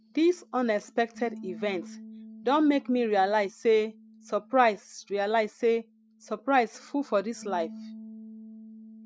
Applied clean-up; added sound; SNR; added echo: neural mask model RNNoise.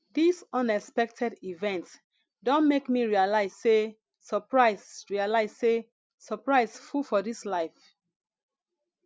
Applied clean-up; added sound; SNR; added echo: none; none; none; none.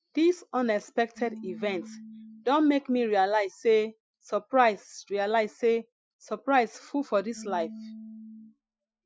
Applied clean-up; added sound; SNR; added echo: classical method Wiener filter.